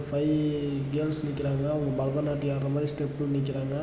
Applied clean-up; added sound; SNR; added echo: none; none; none; none.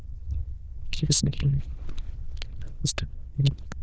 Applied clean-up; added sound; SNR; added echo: neural diffusion model UNIVERSE++.